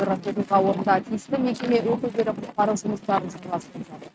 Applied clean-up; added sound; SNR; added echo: neural mask model RNNoise.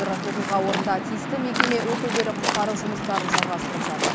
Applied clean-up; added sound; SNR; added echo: none; Waves, surf; -1 dB; none.